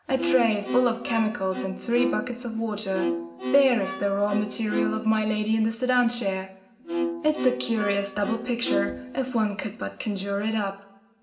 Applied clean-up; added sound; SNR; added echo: none; Bowed string instrument; 5 dB; reverberation time 0.7 s.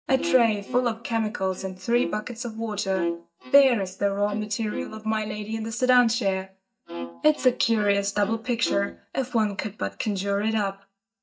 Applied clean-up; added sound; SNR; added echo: neural mask model DeepFilterNet 3.